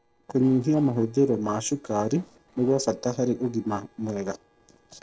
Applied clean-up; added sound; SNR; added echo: neural separator model SepFormer DNS4.